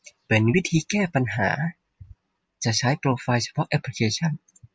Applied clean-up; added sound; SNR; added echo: none; none; none; none.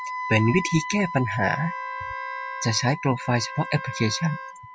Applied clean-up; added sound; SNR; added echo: none; Wind instrument, woodwind instrument + Wind instrument, woodwind instrument; 8 dB; none.